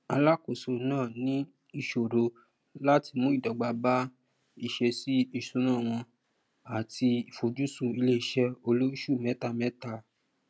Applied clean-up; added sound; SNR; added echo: none; none; none; none.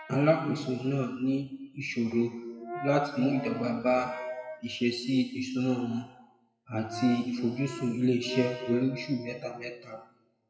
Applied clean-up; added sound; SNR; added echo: classical method WPE with log-MMSE.